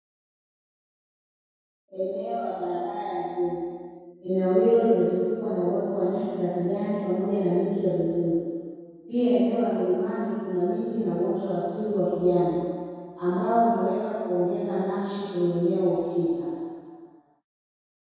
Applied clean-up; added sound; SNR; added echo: none; none; none; reverberation time 2.0 s.